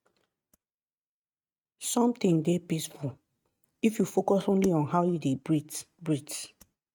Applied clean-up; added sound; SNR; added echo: neural mask model RNNoise.